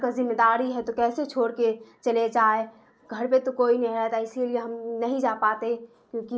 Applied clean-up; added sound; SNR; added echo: none; none; none; none.